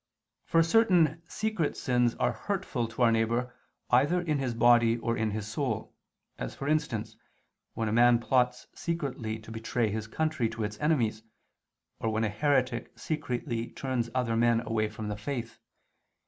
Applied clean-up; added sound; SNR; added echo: none; none; none; none.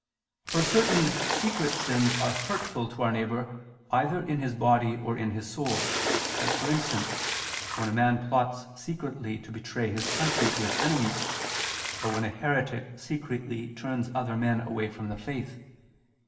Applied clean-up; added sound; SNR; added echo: none; Splash, splatter; 1 dB; reverberation time 1.0 s.